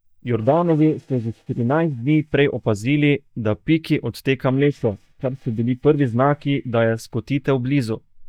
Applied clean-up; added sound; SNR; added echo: neural mask model DeepFilterNet 3.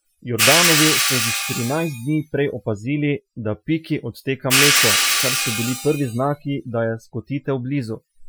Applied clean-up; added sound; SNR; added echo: classical method Wiener filter.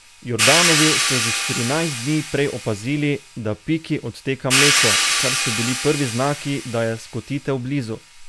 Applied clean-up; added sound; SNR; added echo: none; Hi-hat; -1 dB; none.